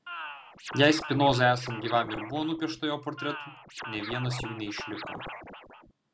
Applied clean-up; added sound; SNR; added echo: none; Scratching (performance technique); 11 dB; none.